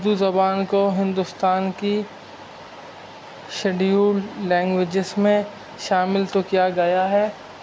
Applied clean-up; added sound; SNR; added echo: none; none; none; none.